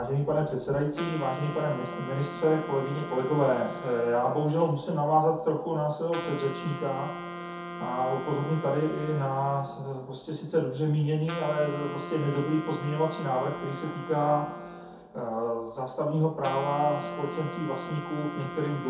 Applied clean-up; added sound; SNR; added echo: none; Wind instrument, woodwind instrument; 11 dB; reverberation time 0.5 s.